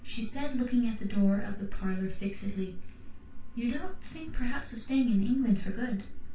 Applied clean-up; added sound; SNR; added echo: none; none; none; reverberation time 0.2 s.